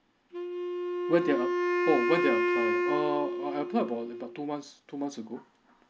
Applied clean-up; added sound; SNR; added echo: none; Wind instrument, woodwind instrument; -1 dB; none.